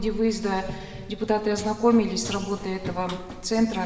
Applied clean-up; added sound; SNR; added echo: none; Run; 13 dB; reverberation time 1.7 s.